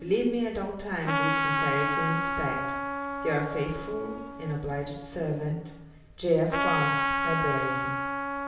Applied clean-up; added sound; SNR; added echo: none; Trumpet; 0 dB; reverberation time 0.9 s.